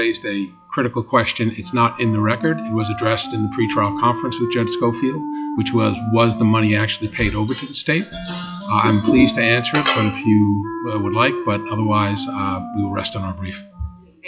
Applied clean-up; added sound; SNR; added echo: classical method log-MMSE.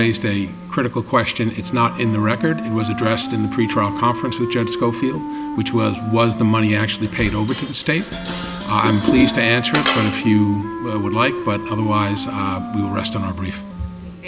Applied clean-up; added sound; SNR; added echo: none; Wind instrument, woodwind instrument + Dishes, pots, and pans; 6 dB; none.